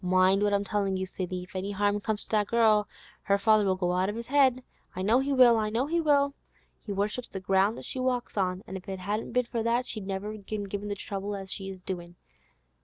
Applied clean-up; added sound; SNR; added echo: none; none; none; none.